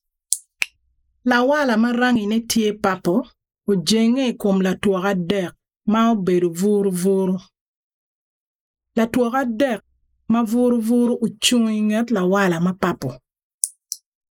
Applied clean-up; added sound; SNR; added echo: neural mask model Resemble Enhance denoiser.